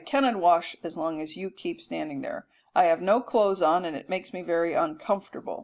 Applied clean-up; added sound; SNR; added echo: none; none; none; none.